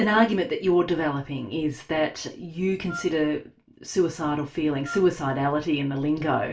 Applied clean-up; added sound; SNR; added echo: none; Wind instrument, woodwind instrument; 15 dB; reverberation time 0.3 s.